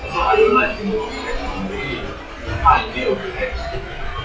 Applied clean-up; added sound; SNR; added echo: classical method WPE with log-MMSE.